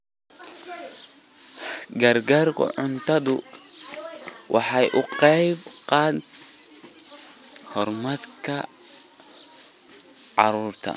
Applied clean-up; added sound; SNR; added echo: none; none; none; none.